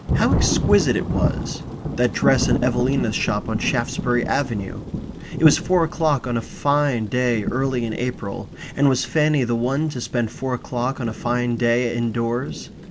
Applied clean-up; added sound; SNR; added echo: none; Thunder / Rain; 6 dB; none.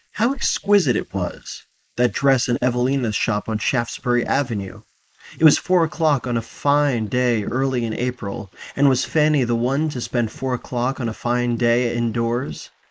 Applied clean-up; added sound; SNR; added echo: neural mask model Resemble Enhance denoiser.